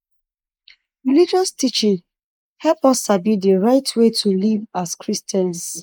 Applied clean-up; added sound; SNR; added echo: neural mask model Resemble Enhance denoiser.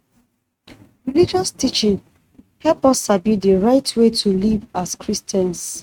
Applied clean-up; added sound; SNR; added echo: neural mask model RNNoise.